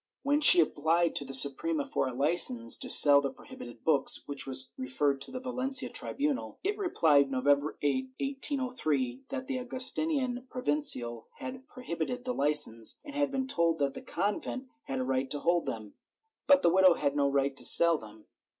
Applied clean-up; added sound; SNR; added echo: none; none; none; none.